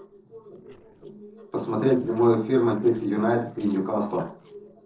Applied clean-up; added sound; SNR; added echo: neural separator model SepFormer DNS4.